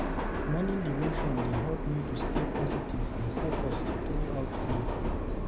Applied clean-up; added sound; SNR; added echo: none; Subway, metro, underground; -4 dB; none.